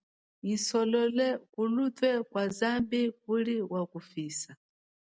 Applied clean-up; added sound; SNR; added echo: none; none; none; none.